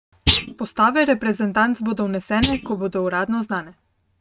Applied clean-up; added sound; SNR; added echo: neural mask model RNNoise.